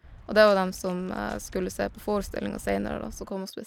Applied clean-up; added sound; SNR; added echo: none; Walk, footsteps; 17 dB; none.